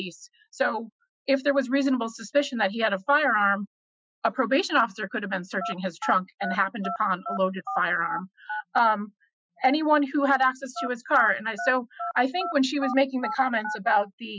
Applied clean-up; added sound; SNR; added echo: classical method Wiener filter.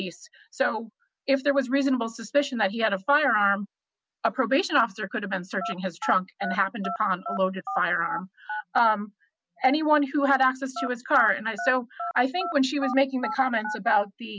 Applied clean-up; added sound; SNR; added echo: none; Telephone; 9 dB; none.